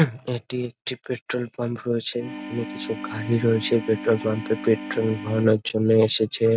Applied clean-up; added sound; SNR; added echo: none; Organ; 11 dB; none.